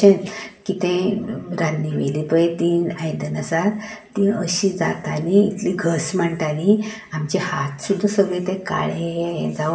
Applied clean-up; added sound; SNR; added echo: none; none; none; reverberation time 0.7 s.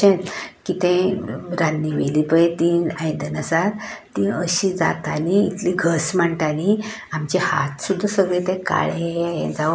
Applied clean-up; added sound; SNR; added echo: none; none; none; none.